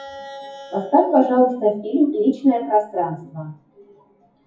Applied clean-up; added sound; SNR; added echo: classical method WPE with log-MMSE.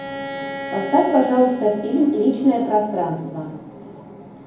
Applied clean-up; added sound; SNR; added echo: none; Bowed string instrument; 14 dB; reverberation time 1.2 s.